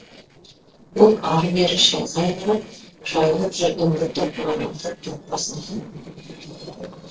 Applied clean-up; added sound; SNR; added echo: neural separator model SepFormer DNS4.